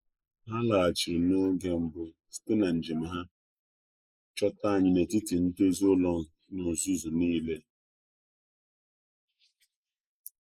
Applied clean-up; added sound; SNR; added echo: neural mask model Resemble Enhance denoiser.